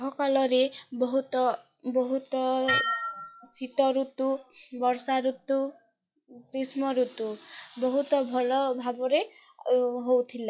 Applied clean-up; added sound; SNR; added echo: classical method log-MMSE.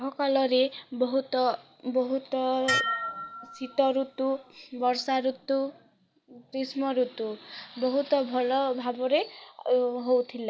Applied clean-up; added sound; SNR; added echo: none; Dishes, pots, and pans; 6 dB; none.